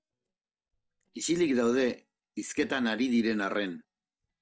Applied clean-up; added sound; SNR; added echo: neural mask model DeepFilterNet 3.